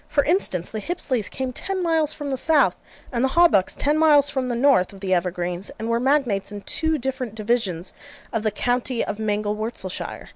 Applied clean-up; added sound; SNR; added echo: none; none; none; none.